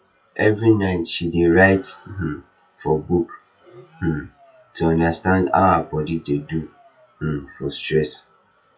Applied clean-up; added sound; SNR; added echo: classical method WPE with log-MMSE.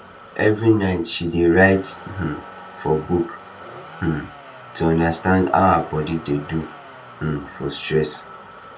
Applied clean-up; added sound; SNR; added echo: none; Motor vehicle (road); 18 dB; reverberation time 0.2 s.